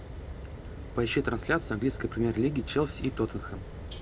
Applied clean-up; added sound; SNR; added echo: none; Fire; 9 dB; none.